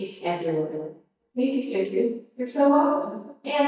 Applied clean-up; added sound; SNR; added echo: neural mask model DeepFilterNet 3.